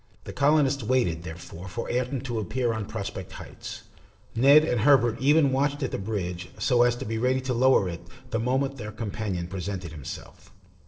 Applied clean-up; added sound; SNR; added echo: neural separator model SepFormer DNS4.